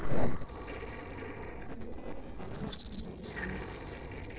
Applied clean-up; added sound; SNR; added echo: neural separator model SepFormer DNS4.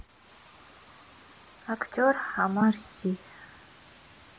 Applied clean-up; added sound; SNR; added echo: none; none; none; none.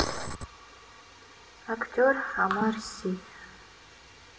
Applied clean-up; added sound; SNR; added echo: none; Raindrop / Drip; 13 dB; reverberation time 0.5 s.